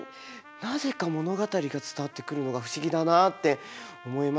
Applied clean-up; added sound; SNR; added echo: none; Trumpet; 20 dB; none.